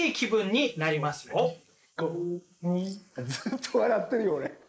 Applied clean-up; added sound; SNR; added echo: neural mask model Resemble Enhance denoiser.